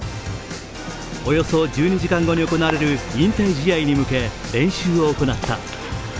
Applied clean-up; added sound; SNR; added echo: none; none; none; none.